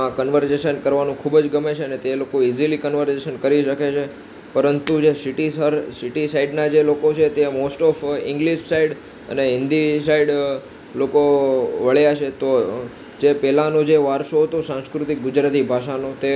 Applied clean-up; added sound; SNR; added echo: none; Shatter; 20 dB; none.